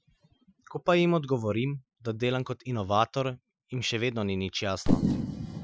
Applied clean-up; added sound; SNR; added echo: classical method Wiener filter.